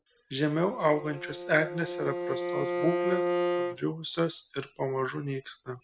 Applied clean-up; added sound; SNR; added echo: neural mask model RNNoise.